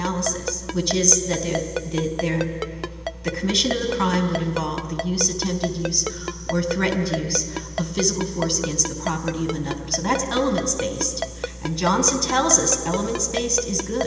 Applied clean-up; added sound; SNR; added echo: none; Ringtone; 9 dB; reverberation time 2.9 s.